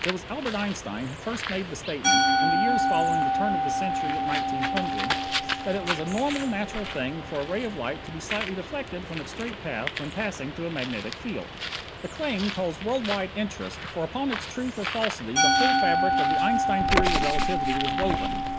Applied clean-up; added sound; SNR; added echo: none; Bird + Musical instrument; -4 dB; none.